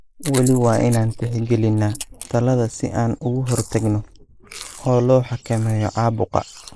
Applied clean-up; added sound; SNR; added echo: neural mask model Resemble Enhance denoiser.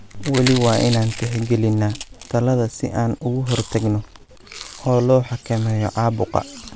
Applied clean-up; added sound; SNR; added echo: none; Chewing, mastication; 11 dB; none.